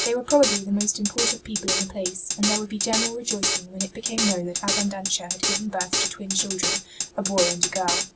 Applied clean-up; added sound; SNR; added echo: none; Drum kit; 0 dB; none.